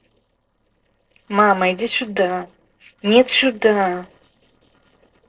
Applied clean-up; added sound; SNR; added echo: neural separator model SepFormer DNS4.